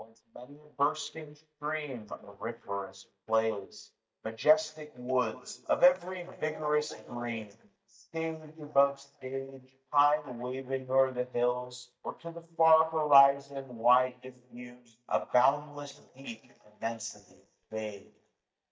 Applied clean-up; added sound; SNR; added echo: neural mask model DeepFilterNet 3.